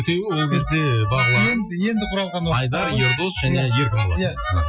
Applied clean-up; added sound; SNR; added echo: classical method Wiener filter.